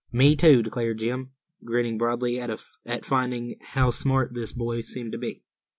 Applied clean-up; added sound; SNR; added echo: none; none; none; none.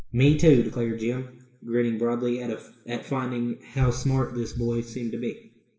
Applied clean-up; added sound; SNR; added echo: none; none; none; reverberation time 0.7 s.